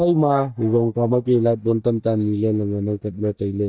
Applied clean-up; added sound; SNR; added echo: neural mask model DeepFilterNet 3.